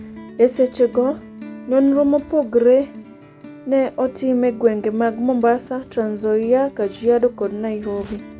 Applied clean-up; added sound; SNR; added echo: none; Guitar; 19 dB; none.